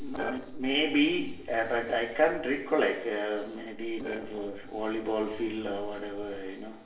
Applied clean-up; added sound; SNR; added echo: neural separator model SepFormer DNS4.